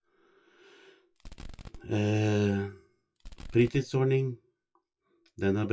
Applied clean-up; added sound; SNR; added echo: classical method WPE with log-MMSE.